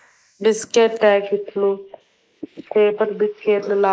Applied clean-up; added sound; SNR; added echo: neural mask model Resemble Enhance denoiser.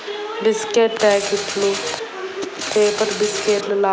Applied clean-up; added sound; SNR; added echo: none; Mechanisms; 8 dB; none.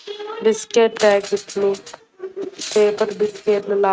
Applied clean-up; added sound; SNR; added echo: neural mask model RNNoise.